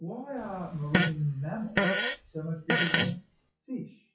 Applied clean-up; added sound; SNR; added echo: classical method WPE with log-MMSE.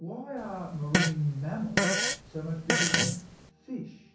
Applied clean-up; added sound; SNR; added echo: none; Fart; -4 dB; reverberation time 0.6 s.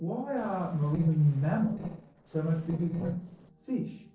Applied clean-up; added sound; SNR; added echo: neural separator model SepFormer DNS4.